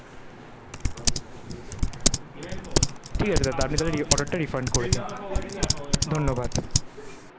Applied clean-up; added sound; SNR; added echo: none; Typing; -4 dB; none.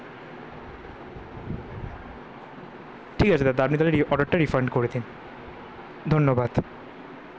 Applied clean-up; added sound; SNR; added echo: none; none; none; none.